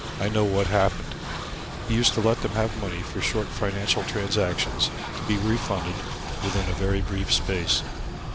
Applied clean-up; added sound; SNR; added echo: none; Train; 4 dB; none.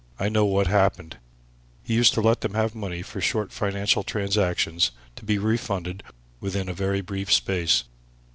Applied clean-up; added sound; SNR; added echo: none; none; none; none.